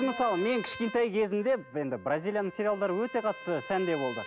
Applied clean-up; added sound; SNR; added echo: none; Trumpet; 15 dB; none.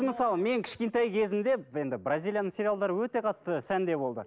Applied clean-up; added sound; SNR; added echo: none; none; none; none.